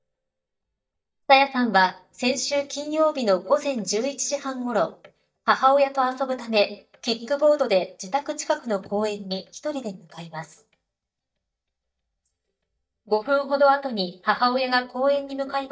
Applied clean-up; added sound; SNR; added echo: neural mask model DeepFilterNet 3.